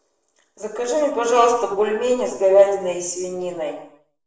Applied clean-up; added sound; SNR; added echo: neural separator model SepFormer DNS4.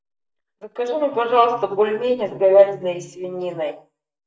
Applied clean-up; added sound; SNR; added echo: neural mask model DeepFilterNet 3.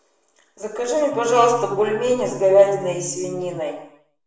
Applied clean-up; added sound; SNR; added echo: none; Musical instrument; 16 dB; reverberation time 0.7 s.